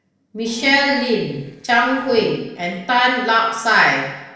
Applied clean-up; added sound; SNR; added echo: neural separator model SepFormer DNS4.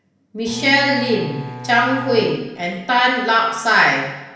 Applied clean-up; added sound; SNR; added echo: none; Bowed string instrument; 14 dB; reverberation time 0.9 s.